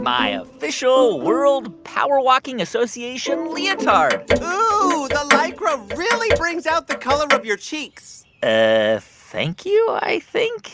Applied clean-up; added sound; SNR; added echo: none; Clock; 4 dB; none.